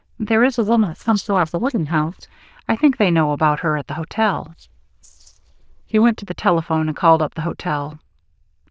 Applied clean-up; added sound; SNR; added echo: neural diffusion model UNIVERSE++.